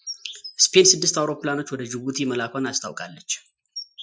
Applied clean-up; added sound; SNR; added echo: classical method Wiener filter.